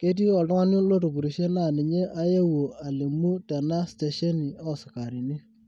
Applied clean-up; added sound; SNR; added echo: none; none; none; none.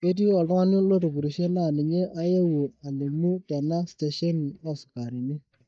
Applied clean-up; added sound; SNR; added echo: neural mask model DeepFilterNet 3.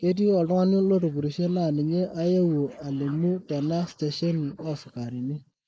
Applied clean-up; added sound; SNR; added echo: neural mask model Resemble Enhance denoiser.